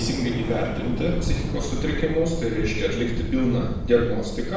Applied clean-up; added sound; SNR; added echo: none; Fire; 9 dB; reverberation time 0.6 s.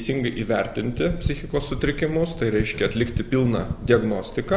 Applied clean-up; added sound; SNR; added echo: none; none; none; none.